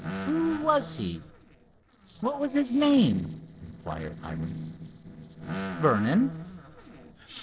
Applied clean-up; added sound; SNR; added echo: neural separator model SepFormer DNS4.